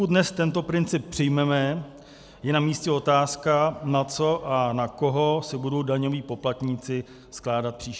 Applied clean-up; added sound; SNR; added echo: none; none; none; none.